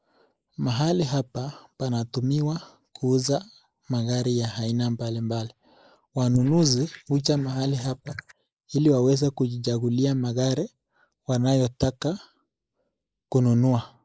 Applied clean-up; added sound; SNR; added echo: neural mask model Resemble Enhance denoiser.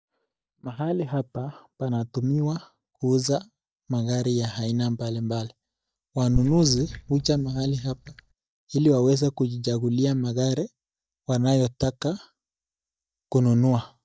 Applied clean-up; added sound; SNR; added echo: neural mask model DeepFilterNet 3.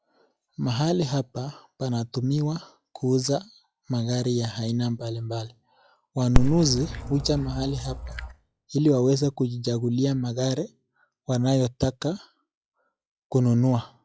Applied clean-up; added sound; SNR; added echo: classical method log-MMSE.